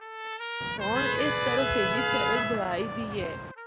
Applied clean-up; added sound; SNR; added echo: none; Trumpet + Motor vehicle (road); -3 dB; none.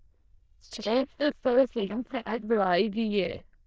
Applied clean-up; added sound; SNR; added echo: neural diffusion model UNIVERSE++.